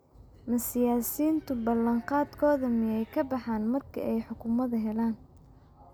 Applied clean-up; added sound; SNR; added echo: none; none; none; none.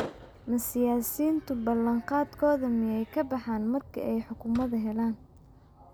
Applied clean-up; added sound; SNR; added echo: none; Fireworks; 19 dB; none.